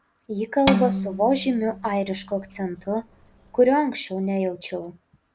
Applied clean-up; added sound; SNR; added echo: none; Bowed string instrument; 5 dB; none.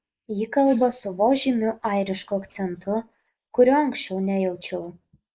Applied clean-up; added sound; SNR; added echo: neural mask model Resemble Enhance denoiser.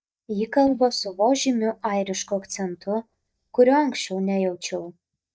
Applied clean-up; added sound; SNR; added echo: neural mask model DeepFilterNet 3.